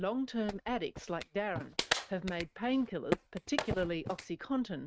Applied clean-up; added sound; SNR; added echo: neural mask model RNNoise.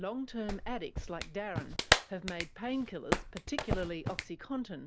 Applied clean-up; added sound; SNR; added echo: none; Clapping; -3 dB; none.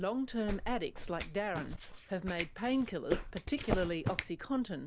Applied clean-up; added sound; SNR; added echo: neural mask model Resemble Enhance denoiser.